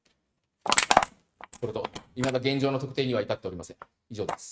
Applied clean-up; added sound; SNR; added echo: neural mask model RNNoise.